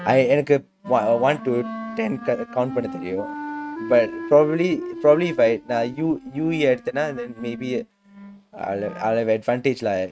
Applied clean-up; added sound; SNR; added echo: neural mask model RNNoise.